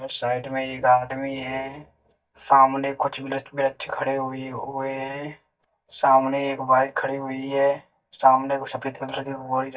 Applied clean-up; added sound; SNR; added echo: neural mask model DeepFilterNet 3.